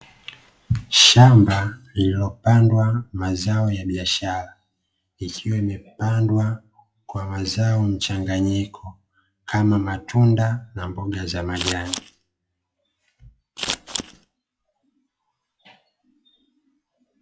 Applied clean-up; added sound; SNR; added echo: classical method WPE with log-MMSE.